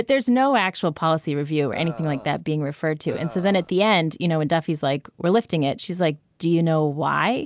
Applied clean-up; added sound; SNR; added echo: none; Burping, eructation; 17 dB; none.